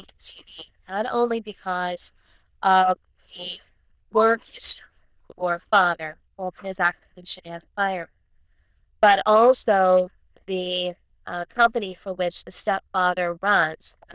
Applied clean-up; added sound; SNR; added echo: neural diffusion model UNIVERSE++.